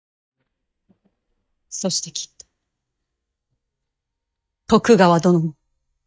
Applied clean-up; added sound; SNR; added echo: neural mask model DeepFilterNet 3.